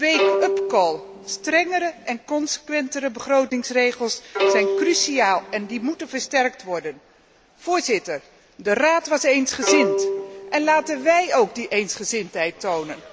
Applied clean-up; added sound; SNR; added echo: none; Bowed string instrument; 3 dB; none.